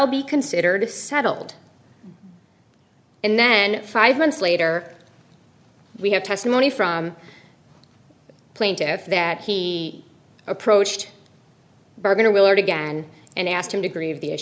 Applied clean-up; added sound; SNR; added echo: none; none; none; none.